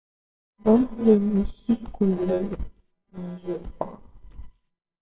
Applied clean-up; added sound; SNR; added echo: neural separator model SepFormer WHAMR!.